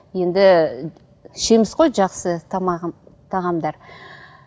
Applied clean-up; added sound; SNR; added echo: none; none; none; none.